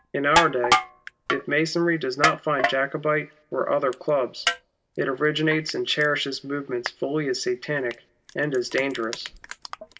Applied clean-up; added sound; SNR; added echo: none; Crushing; 5 dB; none.